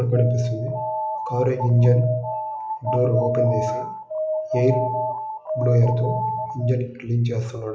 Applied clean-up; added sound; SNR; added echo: classical method log-MMSE.